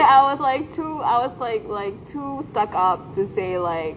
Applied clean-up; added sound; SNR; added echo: none; none; none; none.